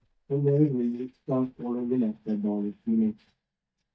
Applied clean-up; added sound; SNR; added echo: neural mask model DeepFilterNet 3.